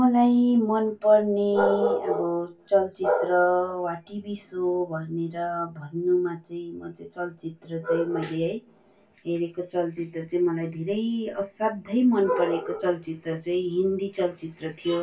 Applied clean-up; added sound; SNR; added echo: none; none; none; reverberation time 0.1 s.